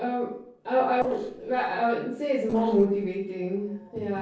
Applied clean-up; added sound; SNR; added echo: neural separator model SepFormer DNS4.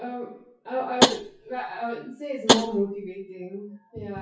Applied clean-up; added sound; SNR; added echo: classical method WPE with log-MMSE.